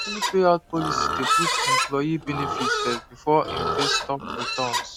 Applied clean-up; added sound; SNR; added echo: none; Livestock, farm animals, working animals; 0 dB; none.